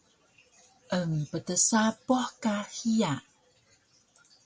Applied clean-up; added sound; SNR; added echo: none; none; none; none.